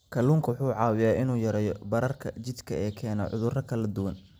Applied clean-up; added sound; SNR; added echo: none; none; none; none.